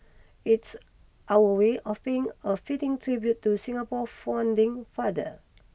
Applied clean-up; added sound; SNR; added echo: none; none; none; none.